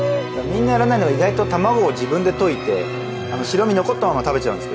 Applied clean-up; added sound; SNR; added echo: none; Bowed string instrument; 8 dB; none.